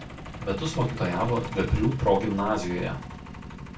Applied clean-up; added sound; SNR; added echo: none; Truck; 11 dB; reverberation time 0.2 s.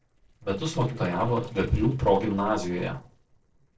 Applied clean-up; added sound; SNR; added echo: neural separator model SepFormer DNS4.